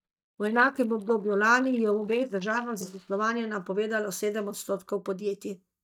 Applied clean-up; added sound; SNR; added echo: neural mask model DeepFilterNet 3.